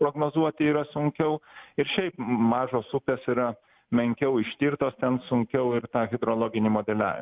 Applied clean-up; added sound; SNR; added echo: none; none; none; none.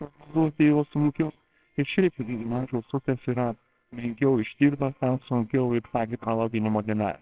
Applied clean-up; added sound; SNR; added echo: neural separator model SepFormer WHAMR!.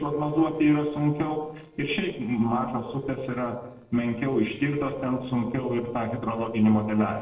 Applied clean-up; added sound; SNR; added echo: neural separator model SepFormer DNS4.